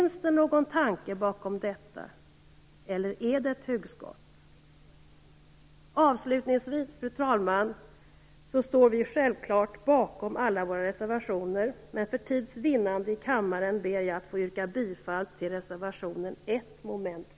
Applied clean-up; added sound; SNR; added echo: none; none; none; none.